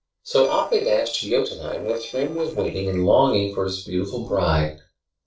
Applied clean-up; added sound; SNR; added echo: neural separator model SepFormer DNS4.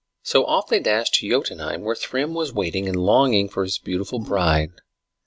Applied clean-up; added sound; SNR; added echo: none; none; none; none.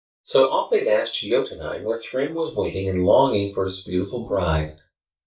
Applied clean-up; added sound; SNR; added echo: neural mask model DeepFilterNet 3.